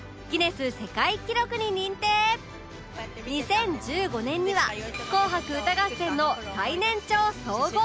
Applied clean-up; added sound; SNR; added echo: none; none; none; none.